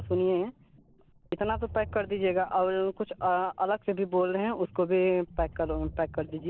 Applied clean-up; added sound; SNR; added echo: none; Ocean; 15 dB; none.